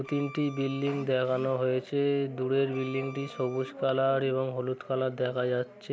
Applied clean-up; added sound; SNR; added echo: none; Bowed string instrument; 18 dB; none.